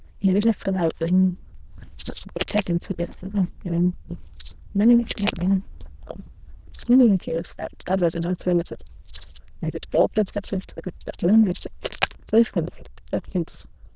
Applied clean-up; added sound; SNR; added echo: neural diffusion model UNIVERSE++.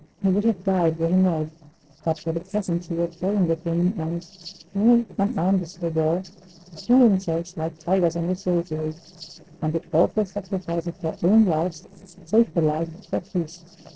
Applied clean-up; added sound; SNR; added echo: neural separator model SepFormer DNS4.